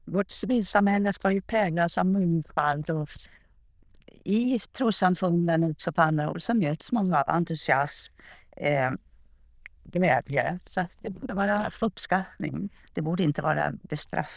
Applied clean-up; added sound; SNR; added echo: neural diffusion model UNIVERSE++.